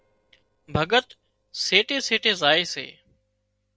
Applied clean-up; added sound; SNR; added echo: neural separator model SepFormer DNS4.